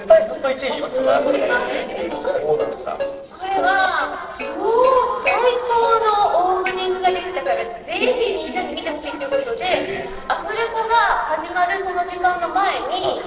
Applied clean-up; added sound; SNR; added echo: neural separator model SepFormer DNS4.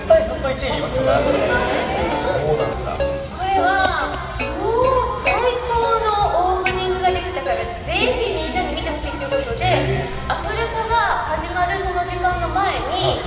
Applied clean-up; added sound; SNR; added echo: none; Plucked string instrument; 10 dB; reverberation time 2.3 s.